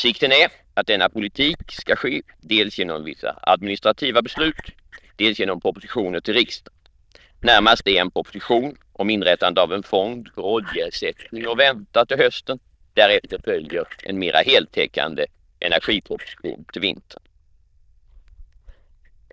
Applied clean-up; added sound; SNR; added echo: neural diffusion model UNIVERSE++.